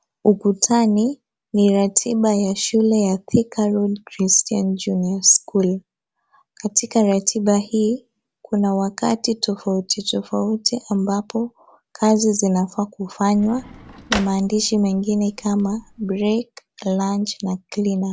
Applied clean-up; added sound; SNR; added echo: none; Drawer open or close; 14 dB; none.